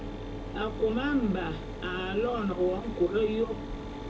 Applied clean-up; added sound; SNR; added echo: none; Mechanisms; 7 dB; reverberation time 0.2 s.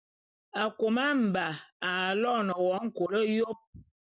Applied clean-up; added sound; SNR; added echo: none; none; none; none.